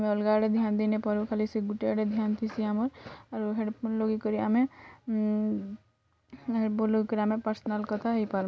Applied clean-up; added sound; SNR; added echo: none; none; none; none.